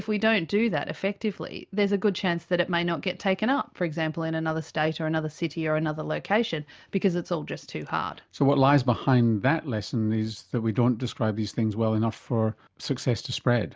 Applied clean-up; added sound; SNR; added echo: none; none; none; none.